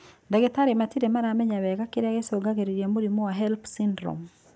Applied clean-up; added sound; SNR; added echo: none; none; none; none.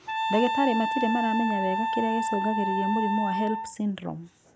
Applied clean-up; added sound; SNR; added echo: none; Wind instrument, woodwind instrument; 1 dB; none.